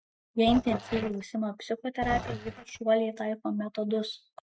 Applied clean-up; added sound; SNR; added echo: neural mask model RNNoise.